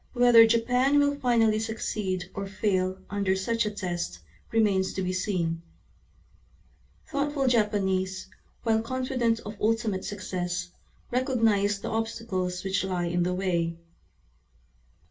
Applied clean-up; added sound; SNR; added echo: none; Brass instrument; 8 dB; reverberation time 0.2 s.